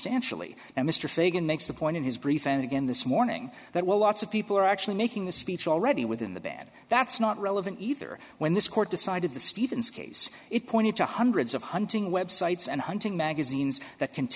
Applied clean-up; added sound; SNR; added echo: none; none; none; none.